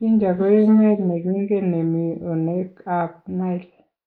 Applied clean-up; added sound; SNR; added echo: neural mask model Resemble Enhance denoiser.